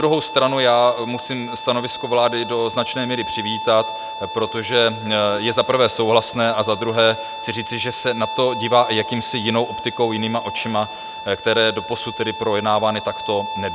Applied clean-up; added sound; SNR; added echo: none; Bowed string instrument; 10 dB; none.